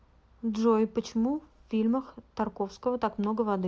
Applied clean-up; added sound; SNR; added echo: none; none; none; none.